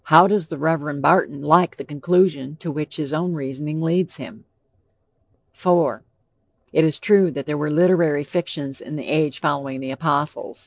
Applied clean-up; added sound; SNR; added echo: none; none; none; none.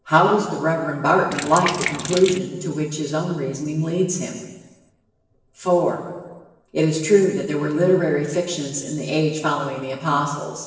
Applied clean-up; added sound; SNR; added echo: none; Sink (filling or washing); 6 dB; reverberation time 1.2 s.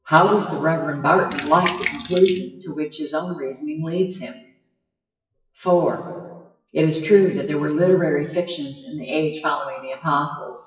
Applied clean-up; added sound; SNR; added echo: classical method WPE with log-MMSE.